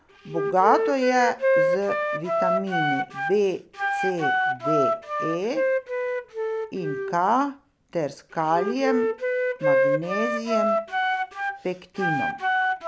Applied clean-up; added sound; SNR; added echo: none; Wind instrument, woodwind instrument; -2 dB; none.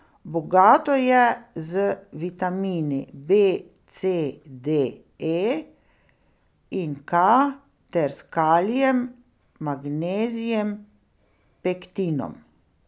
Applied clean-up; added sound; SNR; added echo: none; none; none; none.